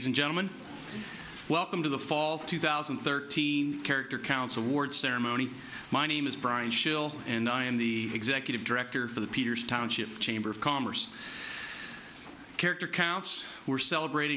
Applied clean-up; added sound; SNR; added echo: none; none; none; none.